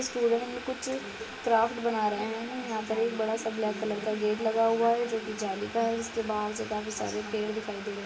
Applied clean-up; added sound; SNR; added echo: none; Boiling; 13 dB; reverberation time 0.7 s.